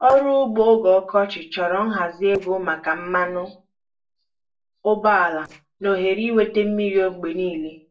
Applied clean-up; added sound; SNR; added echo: neural separator model SepFormer DNS4.